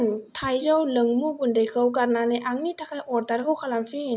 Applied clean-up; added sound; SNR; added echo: none; none; none; none.